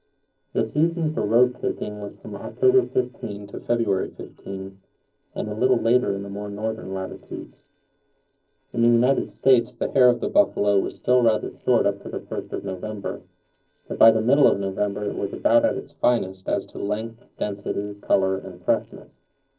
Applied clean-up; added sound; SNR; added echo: neural separator model SepFormer DNS4.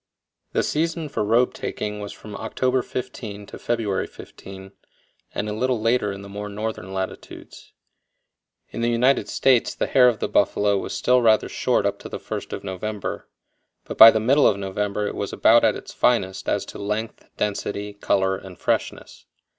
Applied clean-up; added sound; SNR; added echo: none; none; none; none.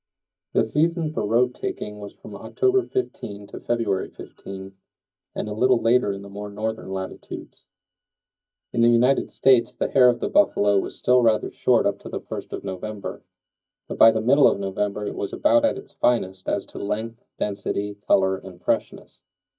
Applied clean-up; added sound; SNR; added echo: neural mask model DeepFilterNet 3.